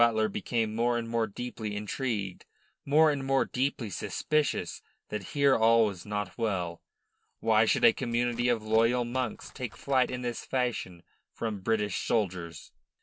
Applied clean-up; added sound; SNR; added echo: neural separator model SepFormer DNS4.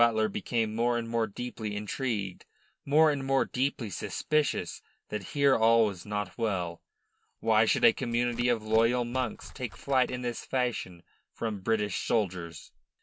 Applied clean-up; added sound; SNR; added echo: none; Tearing; 19 dB; none.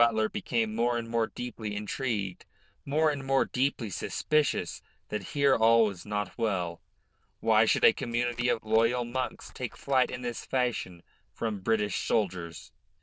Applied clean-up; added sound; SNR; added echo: neural diffusion model UNIVERSE++.